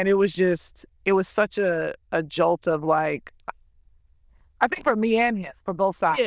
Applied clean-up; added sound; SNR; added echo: neural diffusion model UNIVERSE++.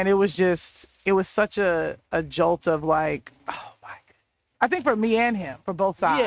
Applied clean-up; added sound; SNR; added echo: neural mask model RNNoise.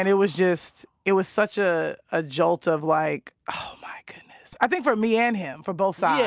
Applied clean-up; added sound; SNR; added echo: none; none; none; none.